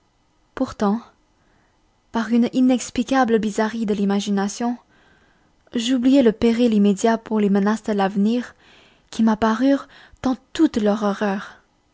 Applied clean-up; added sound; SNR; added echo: none; none; none; none.